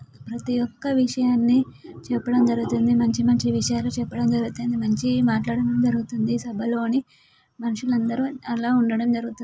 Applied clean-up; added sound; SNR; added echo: none; none; none; none.